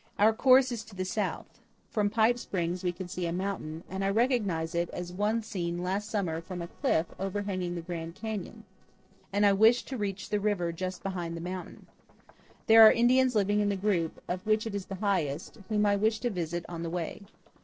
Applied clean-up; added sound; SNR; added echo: neural separator model SepFormer DNS4.